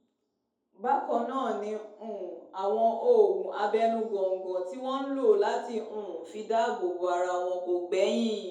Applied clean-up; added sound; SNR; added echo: none; none; none; reverberation time 2.0 s.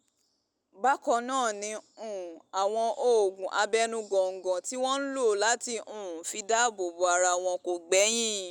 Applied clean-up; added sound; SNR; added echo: none; none; none; none.